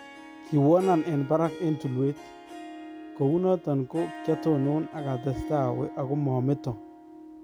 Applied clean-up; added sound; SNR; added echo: none; Harp; 13 dB; none.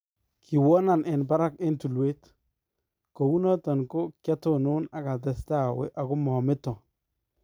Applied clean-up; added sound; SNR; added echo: none; none; none; none.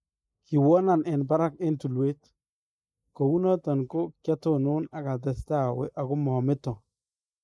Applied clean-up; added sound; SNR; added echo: neural mask model Resemble Enhance denoiser.